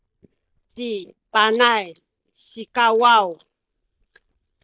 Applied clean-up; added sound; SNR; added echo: neural mask model DeepFilterNet 3.